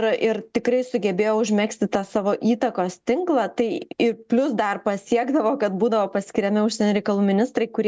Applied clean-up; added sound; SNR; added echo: none; none; none; none.